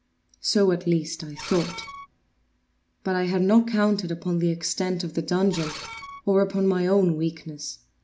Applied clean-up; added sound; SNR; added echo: none; Screech; 14 dB; none.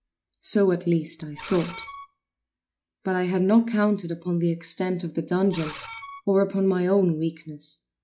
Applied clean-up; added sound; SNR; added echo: classical method log-MMSE.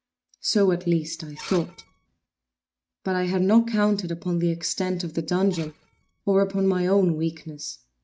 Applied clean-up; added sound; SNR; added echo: neural mask model RNNoise.